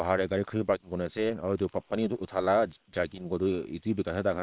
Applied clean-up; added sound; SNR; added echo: neural separator model SepFormer WHAM!.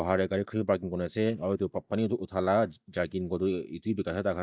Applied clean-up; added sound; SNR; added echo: neural mask model DeepFilterNet 3.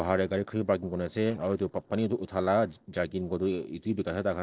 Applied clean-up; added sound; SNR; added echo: neural separator model SepFormer DNS4.